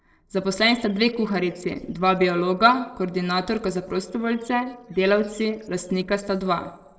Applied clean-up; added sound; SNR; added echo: neural separator model SepFormer DNS4.